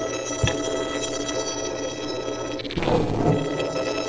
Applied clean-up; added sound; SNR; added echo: neural separator model SepFormer DNS4.